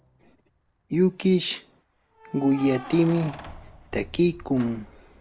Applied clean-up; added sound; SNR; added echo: none; Keys jangling; 18 dB; none.